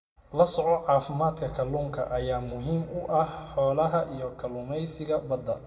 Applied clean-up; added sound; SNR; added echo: none; none; none; reverberation time 1.0 s.